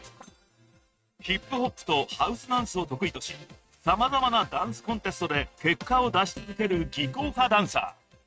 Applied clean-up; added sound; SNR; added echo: neural mask model RNNoise.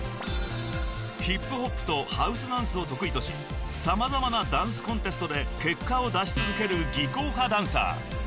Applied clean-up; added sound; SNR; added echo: none; Acoustic guitar; 14 dB; none.